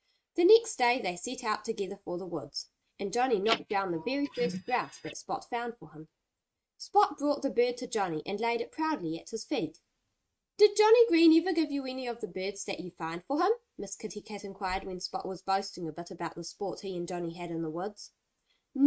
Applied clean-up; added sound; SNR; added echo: neural mask model RNNoise.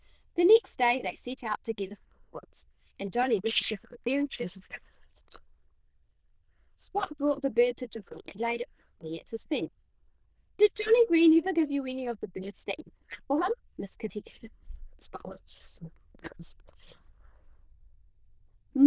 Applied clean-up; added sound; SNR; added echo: neural diffusion model UNIVERSE++.